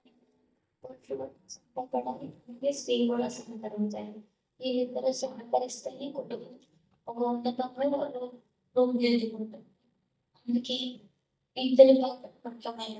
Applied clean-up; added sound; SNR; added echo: neural mask model DeepFilterNet 3.